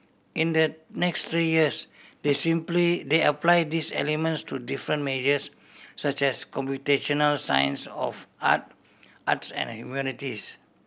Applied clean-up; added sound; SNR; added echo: none; Snare drum; 19 dB; none.